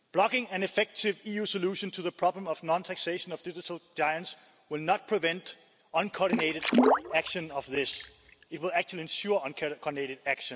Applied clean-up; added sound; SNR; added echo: none; Water / Splash, splatter; -2 dB; none.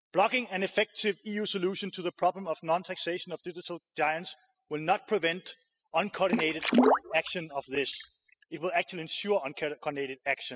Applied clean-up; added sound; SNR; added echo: classical method spectral subtraction.